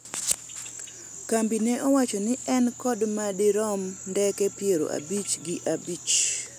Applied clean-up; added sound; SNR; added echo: none; none; none; none.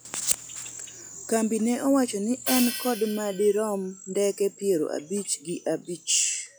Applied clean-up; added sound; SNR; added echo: classical method log-MMSE.